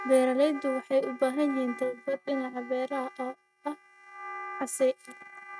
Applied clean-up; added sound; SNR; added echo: neural mask model RNNoise.